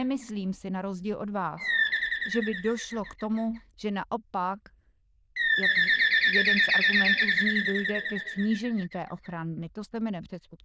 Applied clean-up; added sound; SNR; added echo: neural diffusion model UNIVERSE++.